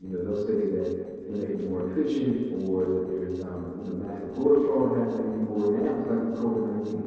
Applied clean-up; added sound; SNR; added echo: neural separator model SepFormer DNS4.